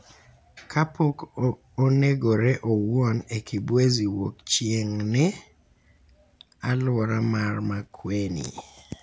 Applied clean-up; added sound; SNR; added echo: none; none; none; none.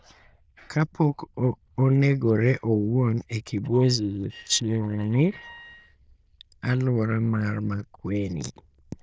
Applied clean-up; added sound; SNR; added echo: neural diffusion model UNIVERSE++.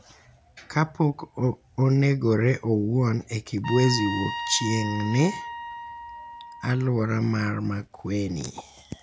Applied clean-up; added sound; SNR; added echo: none; Trumpet; 9 dB; none.